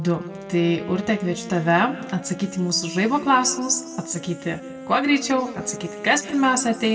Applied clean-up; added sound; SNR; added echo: none; Wind instrument, woodwind instrument; 14 dB; reverberation time 1.1 s.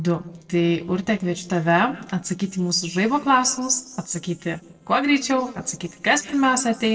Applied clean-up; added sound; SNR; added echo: neural separator model SepFormer DNS4.